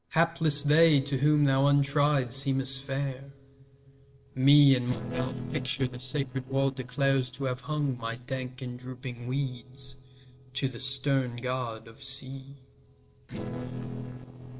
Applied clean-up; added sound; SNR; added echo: neural separator model SepFormer DNS4.